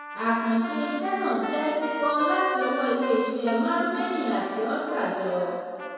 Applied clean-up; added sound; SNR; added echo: none; Trumpet; 10 dB; reverberation time 2.2 s.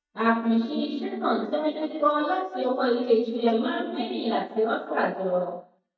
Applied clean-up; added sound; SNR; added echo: neural mask model DeepFilterNet 3.